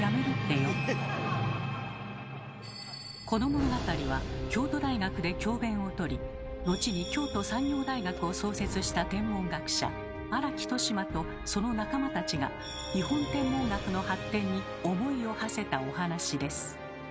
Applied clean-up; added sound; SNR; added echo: none; none; none; none.